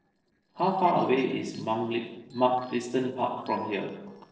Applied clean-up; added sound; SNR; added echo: neural separator model SepFormer DNS4.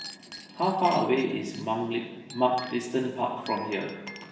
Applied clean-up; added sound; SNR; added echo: none; Chink, clink; 17 dB; reverberation time 0.9 s.